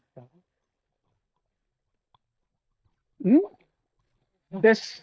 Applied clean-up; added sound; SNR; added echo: neural mask model DeepFilterNet 3.